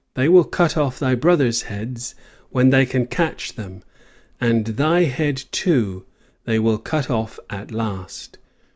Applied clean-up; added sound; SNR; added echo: none; none; none; none.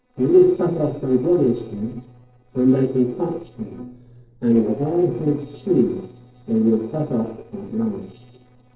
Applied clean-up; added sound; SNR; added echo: neural separator model SepFormer DNS4.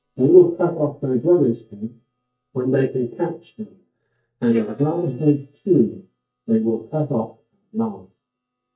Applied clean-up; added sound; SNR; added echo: neural mask model DeepFilterNet 3.